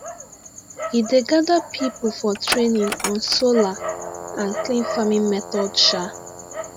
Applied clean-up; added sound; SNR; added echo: none; Dog; 9 dB; none.